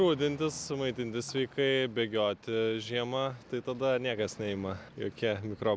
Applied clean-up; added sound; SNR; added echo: none; none; none; none.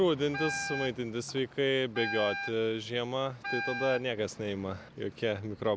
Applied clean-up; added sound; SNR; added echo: none; Wind instrument, woodwind instrument; 7 dB; none.